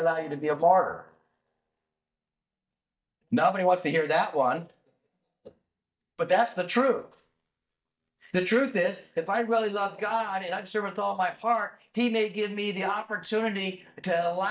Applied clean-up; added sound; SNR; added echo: neural mask model DeepFilterNet 3.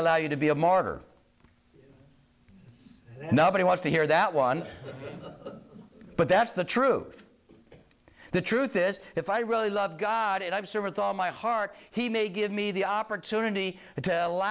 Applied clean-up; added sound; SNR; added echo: none; none; none; none.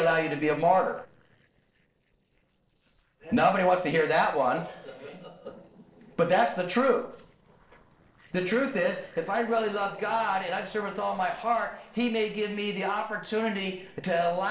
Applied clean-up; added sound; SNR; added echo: neural separator model SepFormer DNS4.